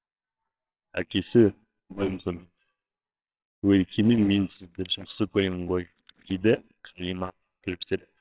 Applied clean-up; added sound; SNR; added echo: neural separator model SepFormer WHAMR!.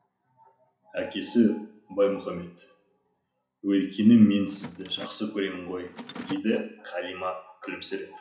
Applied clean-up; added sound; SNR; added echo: none; Mechanisms; 18 dB; reverberation time 0.5 s.